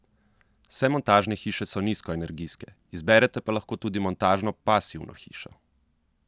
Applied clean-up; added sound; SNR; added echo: none; none; none; none.